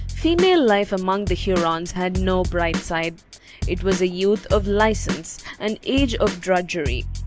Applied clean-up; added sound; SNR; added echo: none; Drum / Drum kit; 7 dB; none.